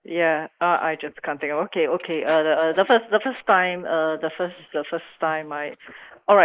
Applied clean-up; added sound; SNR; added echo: neural mask model Resemble Enhance denoiser.